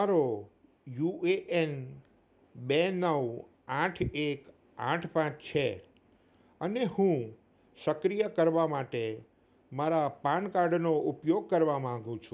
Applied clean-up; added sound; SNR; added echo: none; none; none; none.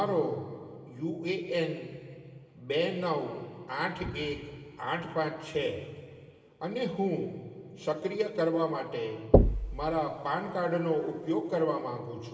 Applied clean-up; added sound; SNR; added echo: none; Knock / Wood; -4 dB; reverberation time 2.0 s.